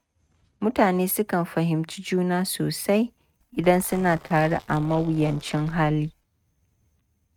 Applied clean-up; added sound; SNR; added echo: neural mask model RNNoise.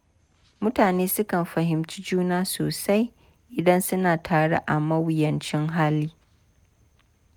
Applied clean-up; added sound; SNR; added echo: none; none; none; none.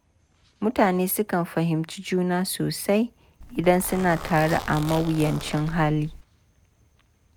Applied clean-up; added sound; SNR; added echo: none; Zipper (clothing); 11 dB; none.